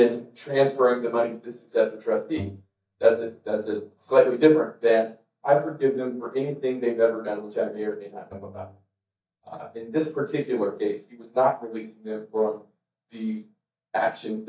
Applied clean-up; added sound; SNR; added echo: neural mask model DeepFilterNet 3.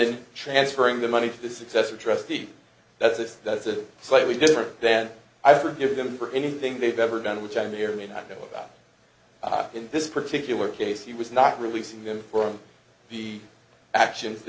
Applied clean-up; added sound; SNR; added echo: none; none; none; none.